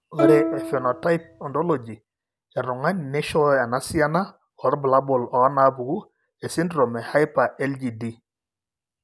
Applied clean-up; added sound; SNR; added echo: none; Plucked string instrument; 2 dB; none.